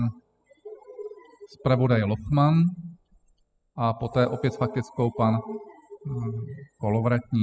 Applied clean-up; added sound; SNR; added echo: classical method spectral subtraction.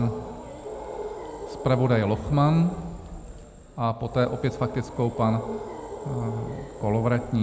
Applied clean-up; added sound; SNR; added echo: none; Animal; 11 dB; none.